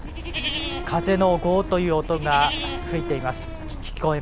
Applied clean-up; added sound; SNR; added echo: none; Livestock, farm animals, working animals; 8 dB; none.